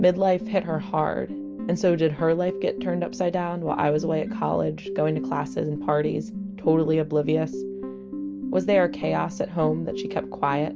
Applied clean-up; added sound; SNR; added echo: none; none; none; none.